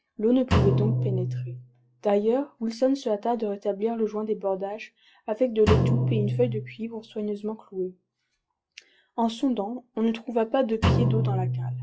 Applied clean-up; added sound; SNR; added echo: classical method log-MMSE.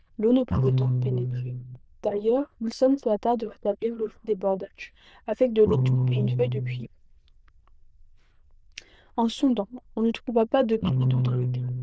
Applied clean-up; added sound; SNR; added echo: neural diffusion model UNIVERSE++.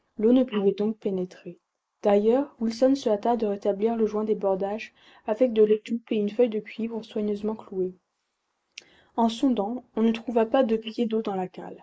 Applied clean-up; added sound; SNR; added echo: neural mask model Resemble Enhance denoiser.